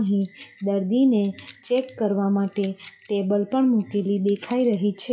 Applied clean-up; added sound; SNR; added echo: classical method WPE with log-MMSE.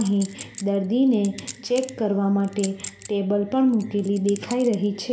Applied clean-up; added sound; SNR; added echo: none; Chink, clink; 18 dB; reverberation time 2.8 s.